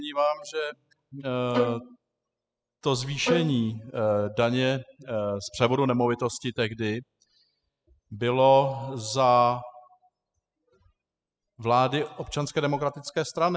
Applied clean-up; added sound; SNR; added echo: classical method spectral subtraction.